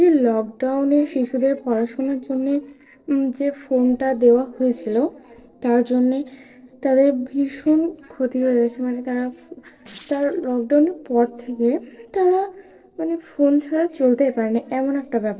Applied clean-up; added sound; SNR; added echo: neural separator model SepFormer DNS4.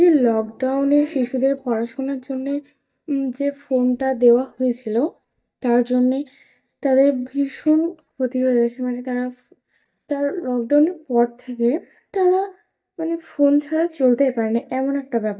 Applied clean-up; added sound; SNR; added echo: neural mask model DeepFilterNet 3.